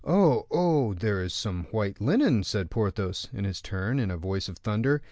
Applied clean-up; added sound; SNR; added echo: none; none; none; none.